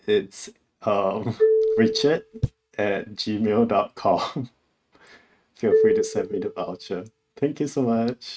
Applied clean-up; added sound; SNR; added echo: neural mask model RNNoise.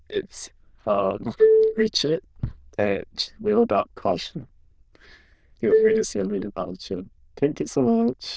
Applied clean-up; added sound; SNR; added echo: neural diffusion model UNIVERSE++.